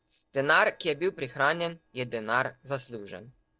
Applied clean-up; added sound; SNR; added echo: neural separator model SepFormer DNS4.